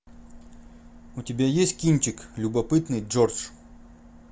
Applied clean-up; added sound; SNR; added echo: none; none; none; none.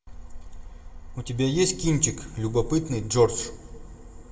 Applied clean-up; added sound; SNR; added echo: none; none; none; reverberation time 1.3 s.